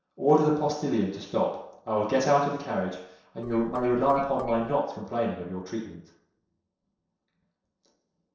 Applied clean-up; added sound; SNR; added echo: neural separator model SepFormer DNS4.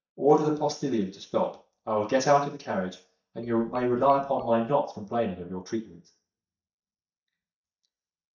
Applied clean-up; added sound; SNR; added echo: neural mask model DeepFilterNet 3.